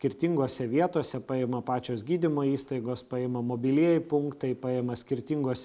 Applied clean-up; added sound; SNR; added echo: none; none; none; none.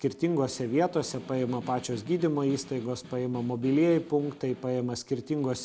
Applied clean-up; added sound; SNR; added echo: none; Snare drum; 20 dB; none.